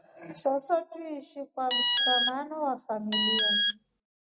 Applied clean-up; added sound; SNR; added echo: none; Alarm; -5 dB; none.